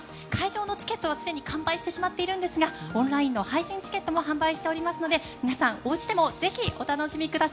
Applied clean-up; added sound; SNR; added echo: none; none; none; none.